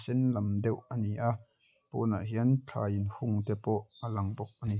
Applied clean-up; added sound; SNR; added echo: none; none; none; none.